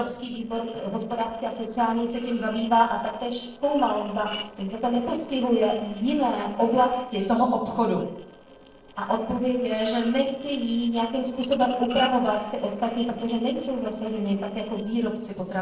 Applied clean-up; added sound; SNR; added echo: neural separator model SepFormer DNS4.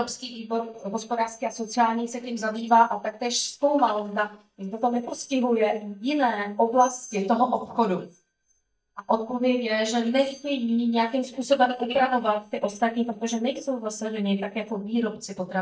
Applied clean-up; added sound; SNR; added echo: neural mask model DeepFilterNet 3.